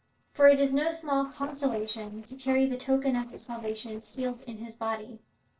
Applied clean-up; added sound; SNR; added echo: neural separator model SepFormer DNS4.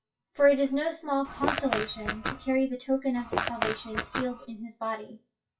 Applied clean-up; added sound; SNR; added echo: classical method WPE with log-MMSE.